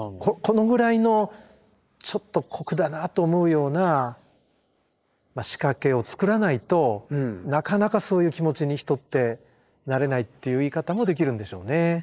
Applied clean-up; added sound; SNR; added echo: neural mask model Resemble Enhance denoiser.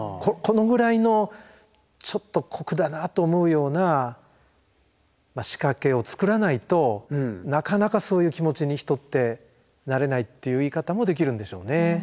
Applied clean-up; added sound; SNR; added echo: none; none; none; none.